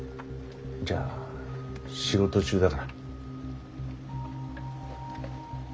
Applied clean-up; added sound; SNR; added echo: none; none; none; none.